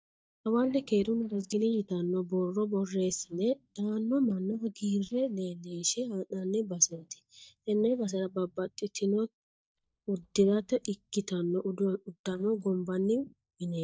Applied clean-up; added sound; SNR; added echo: neural mask model DeepFilterNet 3.